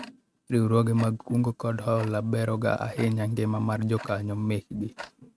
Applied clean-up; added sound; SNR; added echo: neural mask model RNNoise.